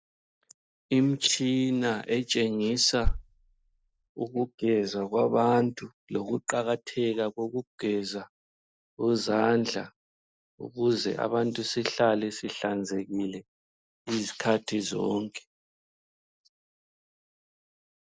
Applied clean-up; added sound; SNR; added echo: neural mask model DeepFilterNet 3.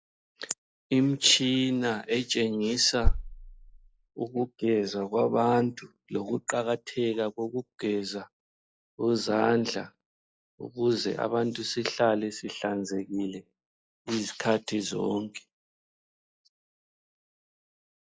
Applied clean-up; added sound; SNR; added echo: classical method log-MMSE.